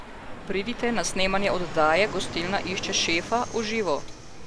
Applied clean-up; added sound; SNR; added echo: none; Fixed-wing aircraft, airplane; 12 dB; none.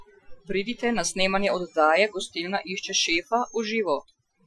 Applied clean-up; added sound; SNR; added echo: classical method Wiener filter.